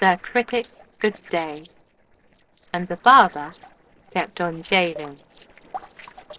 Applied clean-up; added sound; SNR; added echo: neural separator model SepFormer DNS4.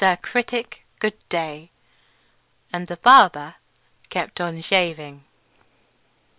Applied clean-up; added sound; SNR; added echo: none; none; none; none.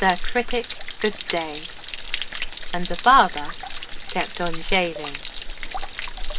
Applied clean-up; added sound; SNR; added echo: none; Stream / Trickle, dribble / Splash, splatter; 2 dB; reverberation time 0.3 s.